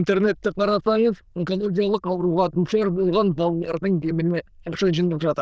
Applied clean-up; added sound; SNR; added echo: neural diffusion model UNIVERSE++.